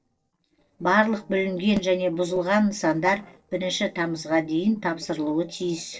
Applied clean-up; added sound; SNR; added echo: neural separator model SepFormer DNS4.